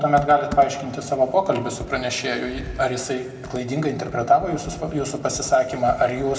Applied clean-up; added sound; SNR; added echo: none; Computer keyboard; 17 dB; reverberation time 1.4 s.